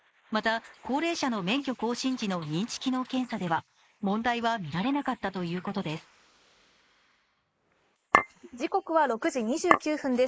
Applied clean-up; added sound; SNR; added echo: neural mask model Resemble Enhance denoiser.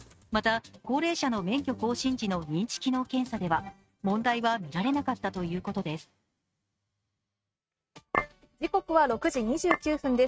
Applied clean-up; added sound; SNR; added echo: neural mask model RNNoise.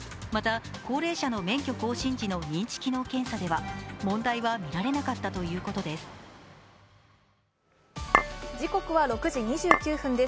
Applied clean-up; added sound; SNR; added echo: none; Chink, clink; -4 dB; none.